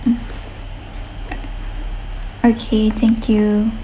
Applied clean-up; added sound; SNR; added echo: none; none; none; none.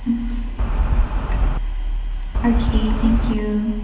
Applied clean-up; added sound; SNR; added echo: none; Wind; -2 dB; reverberation time 1.3 s.